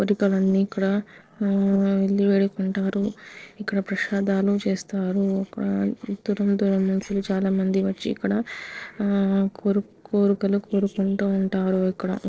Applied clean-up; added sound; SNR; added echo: neural separator model SepFormer DNS4.